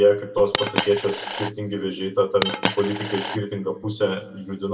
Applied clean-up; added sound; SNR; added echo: none; Coin (dropping); 2 dB; reverberation time 1.5 s.